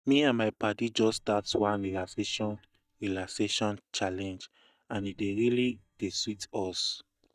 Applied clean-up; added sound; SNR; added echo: neural mask model DeepFilterNet 3.